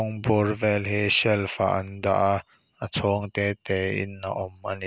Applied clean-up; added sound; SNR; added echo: none; none; none; none.